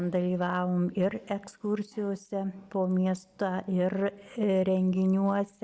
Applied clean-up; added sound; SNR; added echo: none; none; none; none.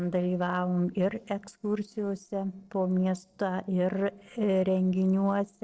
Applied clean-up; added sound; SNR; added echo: neural separator model SepFormer DNS4.